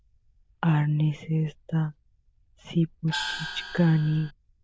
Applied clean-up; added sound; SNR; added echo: neural diffusion model UNIVERSE++.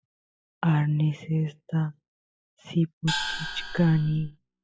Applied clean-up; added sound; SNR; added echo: classical method log-MMSE.